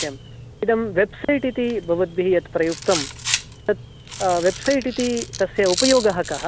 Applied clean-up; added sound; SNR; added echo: none; Rattle; 9 dB; none.